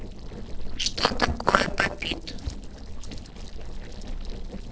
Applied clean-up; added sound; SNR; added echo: neural separator model SepFormer DNS4.